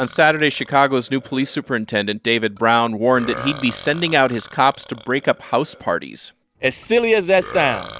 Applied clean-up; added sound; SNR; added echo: none; Burping, eructation; 18 dB; none.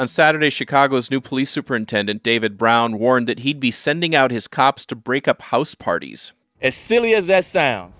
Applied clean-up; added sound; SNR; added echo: none; none; none; none.